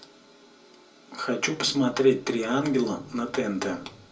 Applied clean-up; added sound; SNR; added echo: none; none; none; reverberation time 0.2 s.